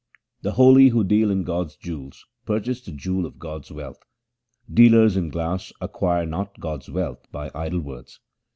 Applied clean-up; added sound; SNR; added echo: none; none; none; none.